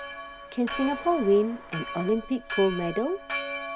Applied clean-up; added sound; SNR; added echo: none; Church bell; 9 dB; none.